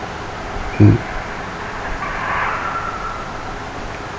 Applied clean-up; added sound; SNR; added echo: none; Animal; 6 dB; none.